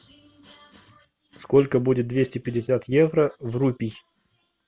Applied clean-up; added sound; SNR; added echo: none; none; none; none.